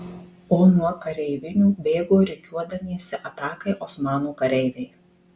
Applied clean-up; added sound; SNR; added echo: none; none; none; none.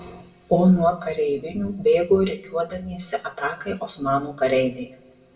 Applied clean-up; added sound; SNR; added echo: none; none; none; reverberation time 0.6 s.